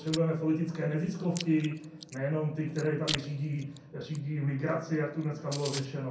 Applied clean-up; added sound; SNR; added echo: none; Chewing, mastication; 13 dB; reverberation time 0.6 s.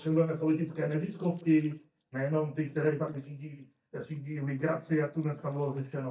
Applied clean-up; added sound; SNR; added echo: neural mask model DeepFilterNet 3.